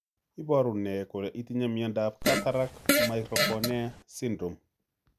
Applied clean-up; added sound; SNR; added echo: none; Fart; -2 dB; none.